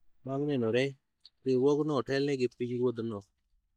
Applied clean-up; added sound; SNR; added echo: neural mask model DeepFilterNet 3.